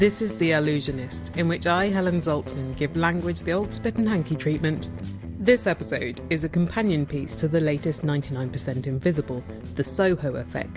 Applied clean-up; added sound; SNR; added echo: none; none; none; none.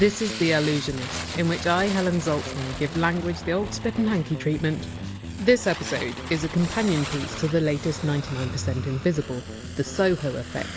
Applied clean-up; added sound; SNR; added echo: none; Breathing + Fire; 12 dB; none.